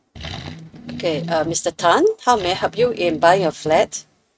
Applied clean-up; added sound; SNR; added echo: neural mask model RNNoise.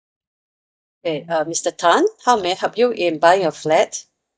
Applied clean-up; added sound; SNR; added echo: neural mask model DeepFilterNet 3.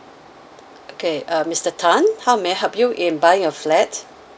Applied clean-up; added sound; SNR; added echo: none; none; none; none.